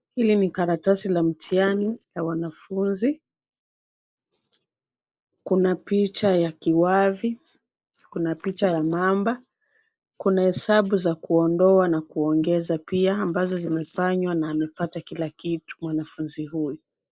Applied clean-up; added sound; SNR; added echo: neural mask model Resemble Enhance denoiser.